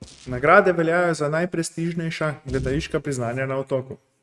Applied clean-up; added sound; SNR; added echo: neural mask model RNNoise.